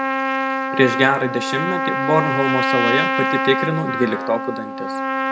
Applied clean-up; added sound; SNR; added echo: none; Trumpet; 0 dB; none.